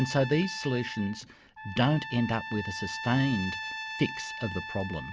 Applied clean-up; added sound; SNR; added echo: none; Trumpet; 9 dB; none.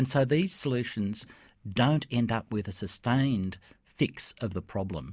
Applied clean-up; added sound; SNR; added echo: none; none; none; none.